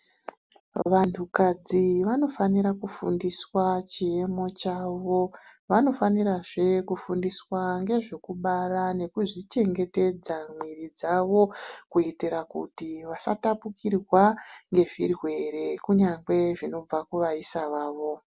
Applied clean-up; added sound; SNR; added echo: none; none; none; none.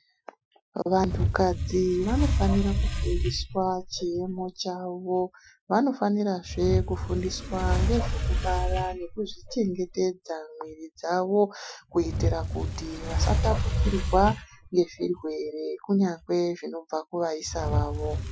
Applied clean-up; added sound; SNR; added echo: classical method Wiener filter.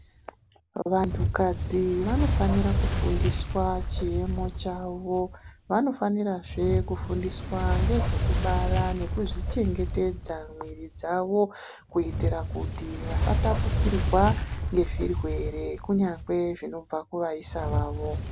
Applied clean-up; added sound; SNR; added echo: none; Fire; 0 dB; none.